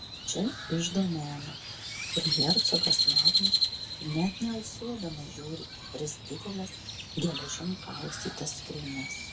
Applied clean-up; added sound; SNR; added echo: none; Crow; -3 dB; reverberation time 0.2 s.